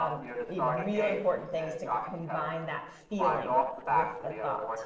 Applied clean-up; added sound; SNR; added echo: neural separator model SepFormer DNS4.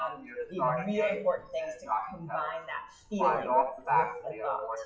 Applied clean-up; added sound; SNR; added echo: classical method WPE with log-MMSE.